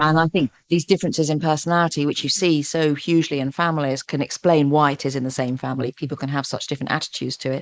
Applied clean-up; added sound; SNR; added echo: neural mask model Resemble Enhance denoiser.